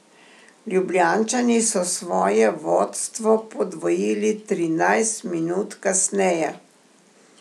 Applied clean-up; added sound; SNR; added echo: none; none; none; none.